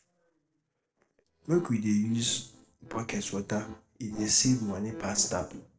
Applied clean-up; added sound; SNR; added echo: neural separator model SepFormer DNS4.